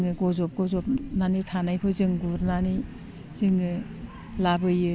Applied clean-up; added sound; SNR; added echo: none; none; none; none.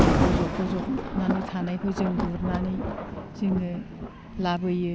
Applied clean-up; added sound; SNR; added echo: none; Thunder; 0 dB; none.